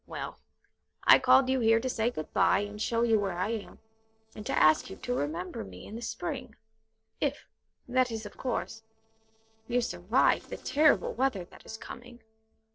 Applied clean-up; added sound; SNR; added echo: neural separator model SepFormer DNS4.